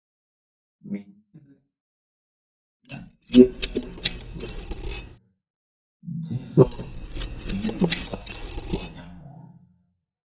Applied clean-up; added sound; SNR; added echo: neural mask model DeepFilterNet 3.